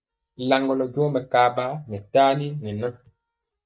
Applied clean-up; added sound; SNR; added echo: neural mask model DeepFilterNet 3.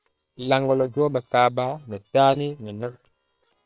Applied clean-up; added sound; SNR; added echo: neural separator model SepFormer WHAM!.